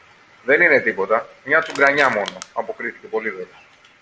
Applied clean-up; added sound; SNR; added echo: none; Crushing; 16 dB; none.